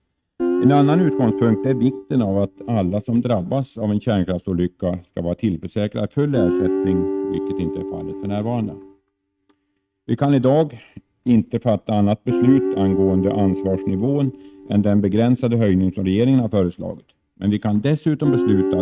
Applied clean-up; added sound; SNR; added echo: neural mask model RNNoise.